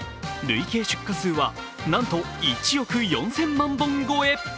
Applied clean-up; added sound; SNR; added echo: none; none; none; none.